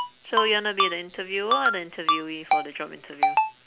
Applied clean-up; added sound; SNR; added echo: none; Ringtone; -3 dB; none.